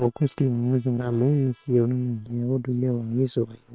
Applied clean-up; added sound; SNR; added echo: neural separator model SepFormer WHAM!.